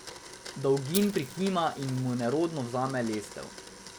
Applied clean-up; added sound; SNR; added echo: none; Domestic sounds, home sounds + Fire; 12 dB; none.